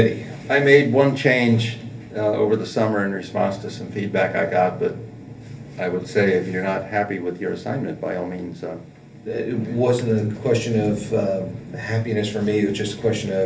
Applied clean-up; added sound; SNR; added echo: none; none; none; reverberation time 0.3 s.